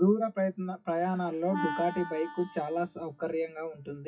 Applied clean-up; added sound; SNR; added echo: classical method WPE with log-MMSE.